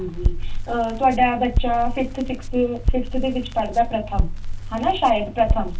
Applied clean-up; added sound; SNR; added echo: none; Crackle; 1 dB; reverberation time 0.2 s.